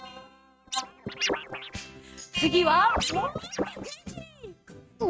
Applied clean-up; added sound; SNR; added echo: neural mask model RNNoise.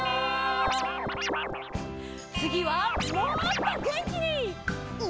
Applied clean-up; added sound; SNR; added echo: none; Scratching (performance technique); 3 dB; none.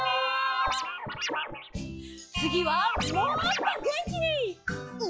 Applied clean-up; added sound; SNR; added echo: classical method log-MMSE.